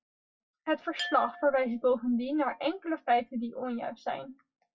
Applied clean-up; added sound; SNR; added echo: classical method WPE with log-MMSE.